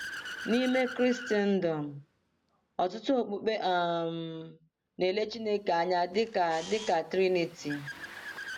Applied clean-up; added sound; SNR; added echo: none; Accelerating, revving, vroom / Car + Camera; 15 dB; none.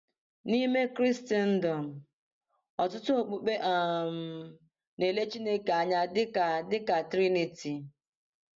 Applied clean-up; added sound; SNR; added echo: none; none; none; none.